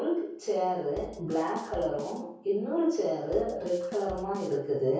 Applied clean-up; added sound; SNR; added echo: none; Bass drum / Snare drum / Drum kit; 16 dB; reverberation time 0.6 s.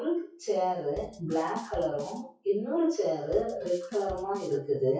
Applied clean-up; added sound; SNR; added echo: classical method WPE with log-MMSE.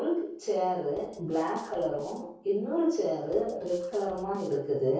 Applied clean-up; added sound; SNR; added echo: neural separator model SepFormer DNS4.